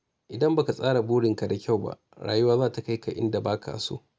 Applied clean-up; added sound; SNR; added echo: none; none; none; none.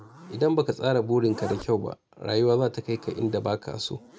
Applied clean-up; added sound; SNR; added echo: none; Zipper (clothing); 19 dB; none.